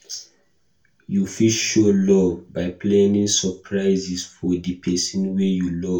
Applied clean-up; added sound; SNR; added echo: none; none; none; reverberation time 0.2 s.